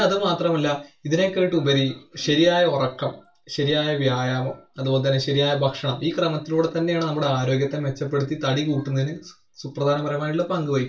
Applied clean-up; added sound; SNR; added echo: none; none; none; reverberation time 0.3 s.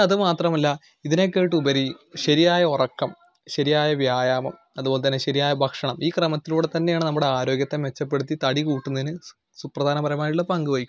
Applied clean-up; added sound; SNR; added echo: none; none; none; none.